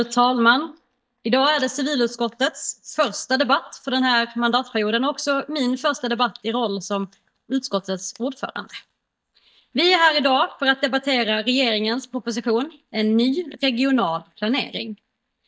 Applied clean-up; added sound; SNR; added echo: neural mask model DeepFilterNet 3.